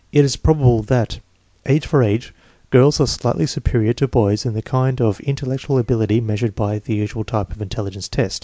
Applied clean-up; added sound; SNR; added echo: none; none; none; none.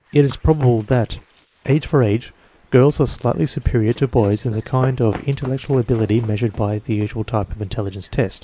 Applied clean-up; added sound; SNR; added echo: neural mask model Resemble Enhance denoiser.